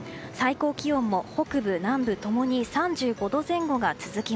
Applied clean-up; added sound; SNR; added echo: none; none; none; none.